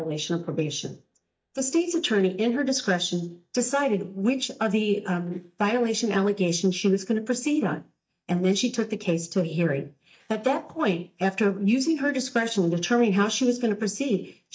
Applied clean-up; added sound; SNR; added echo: neural mask model DeepFilterNet 3.